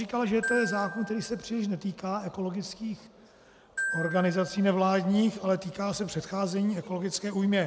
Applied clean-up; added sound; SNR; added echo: none; Glockenspiel; 10 dB; none.